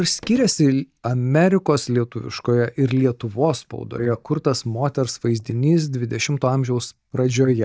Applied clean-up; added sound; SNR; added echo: neural mask model DeepFilterNet 3.